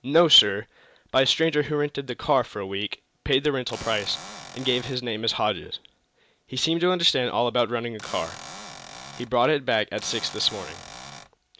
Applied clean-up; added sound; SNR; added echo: none; Cupboard open or close / Door; 14 dB; none.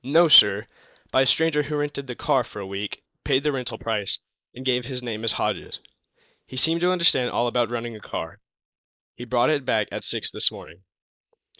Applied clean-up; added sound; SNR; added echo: neural mask model Resemble Enhance denoiser.